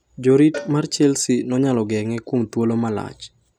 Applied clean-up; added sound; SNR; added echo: none; Cowbell; 19 dB; none.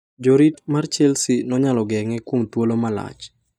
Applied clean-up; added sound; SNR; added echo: neural mask model DeepFilterNet 3.